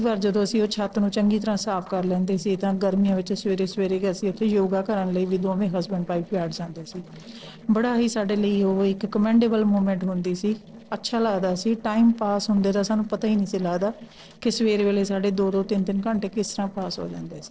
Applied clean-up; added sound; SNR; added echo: neural separator model SepFormer DNS4.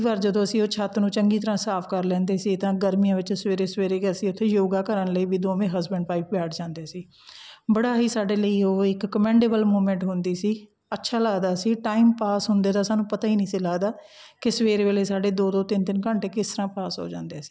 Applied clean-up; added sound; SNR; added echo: none; none; none; none.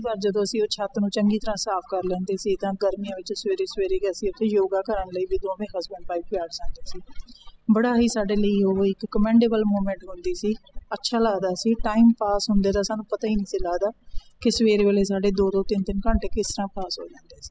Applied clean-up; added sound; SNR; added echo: classical method spectral subtraction.